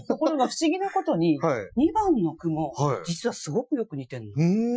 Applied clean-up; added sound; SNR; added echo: classical method Wiener filter.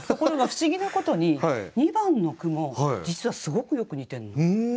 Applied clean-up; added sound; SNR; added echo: none; none; none; none.